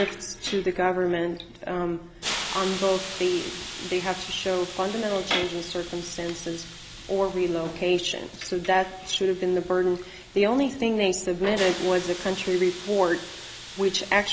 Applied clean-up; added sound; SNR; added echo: none; Hiss; 11 dB; none.